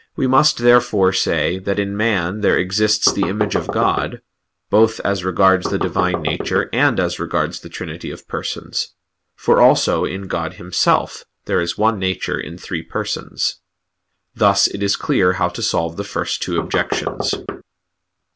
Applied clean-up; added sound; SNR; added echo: none; Knock; 5 dB; none.